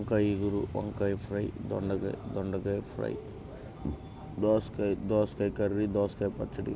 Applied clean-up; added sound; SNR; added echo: none; none; none; none.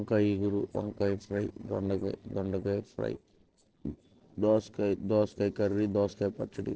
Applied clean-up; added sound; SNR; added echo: neural separator model SepFormer DNS4.